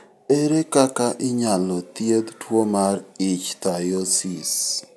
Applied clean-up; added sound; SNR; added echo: none; none; none; none.